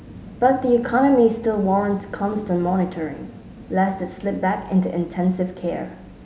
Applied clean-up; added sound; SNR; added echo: none; none; none; none.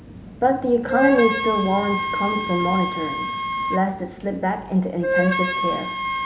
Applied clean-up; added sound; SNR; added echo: none; Wind instrument, woodwind instrument; 3 dB; none.